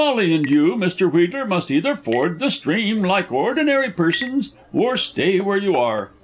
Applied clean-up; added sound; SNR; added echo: none; Chink, clink; 18 dB; none.